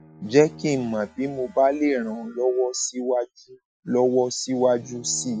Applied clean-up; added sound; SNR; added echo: classical method Wiener filter.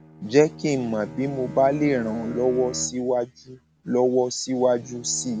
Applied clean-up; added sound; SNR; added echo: none; Bowed string instrument; 16 dB; none.